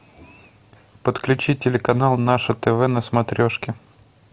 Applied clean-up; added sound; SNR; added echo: none; none; none; none.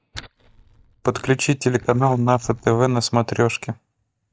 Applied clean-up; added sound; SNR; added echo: neural mask model DeepFilterNet 3.